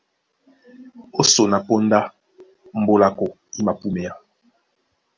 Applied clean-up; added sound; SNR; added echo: none; none; none; none.